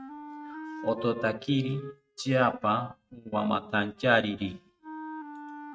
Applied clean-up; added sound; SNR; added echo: neural mask model RNNoise.